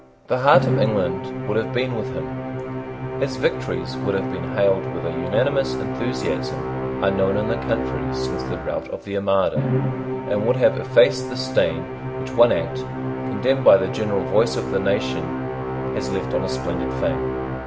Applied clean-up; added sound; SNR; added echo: none; Musical instrument; 3 dB; none.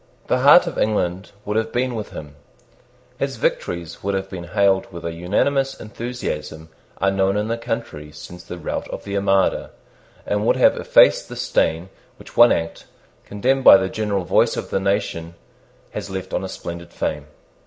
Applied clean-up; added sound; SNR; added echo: none; none; none; none.